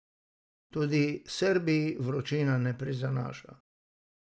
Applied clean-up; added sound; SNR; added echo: none; none; none; none.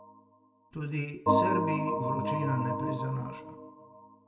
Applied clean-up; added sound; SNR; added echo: none; Organ; -3 dB; reverberation time 0.5 s.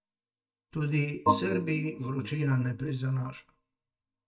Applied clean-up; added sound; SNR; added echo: neural mask model DeepFilterNet 3.